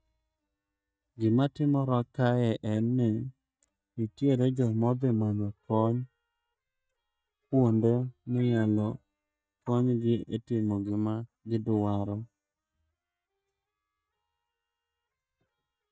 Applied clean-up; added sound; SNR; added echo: neural mask model DeepFilterNet 3.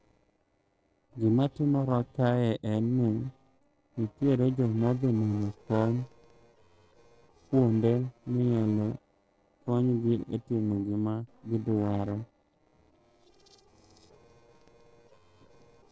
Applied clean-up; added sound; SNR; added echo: neural separator model SepFormer DNS4.